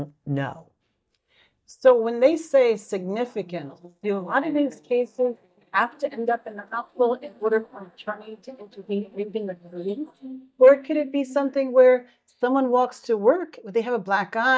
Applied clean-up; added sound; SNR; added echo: neural mask model DeepFilterNet 3.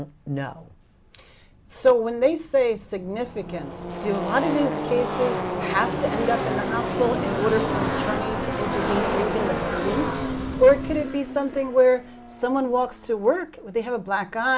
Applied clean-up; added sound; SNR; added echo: none; Car passing by / Race car, auto racing; 5 dB; none.